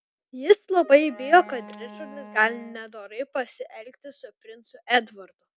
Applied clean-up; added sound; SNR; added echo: none; Wind instrument, woodwind instrument; 19 dB; none.